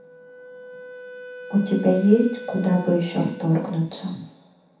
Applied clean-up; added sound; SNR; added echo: none; Wind instrument, woodwind instrument; 16 dB; reverberation time 0.7 s.